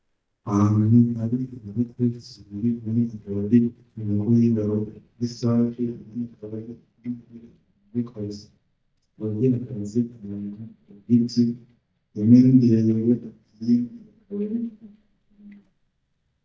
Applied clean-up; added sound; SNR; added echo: neural mask model DeepFilterNet 3.